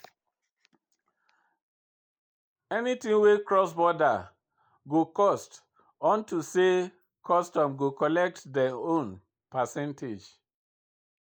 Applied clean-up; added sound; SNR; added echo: neural mask model Resemble Enhance denoiser.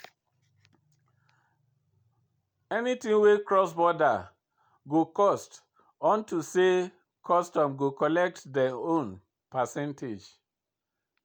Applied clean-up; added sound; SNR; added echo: none; none; none; none.